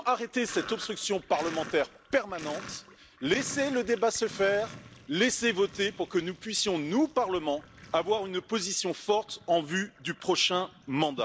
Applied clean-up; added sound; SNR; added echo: none; Sink (filling or washing); 18 dB; none.